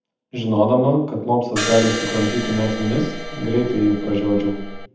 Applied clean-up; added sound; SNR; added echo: none; Crash cymbal; 8 dB; reverberation time 0.8 s.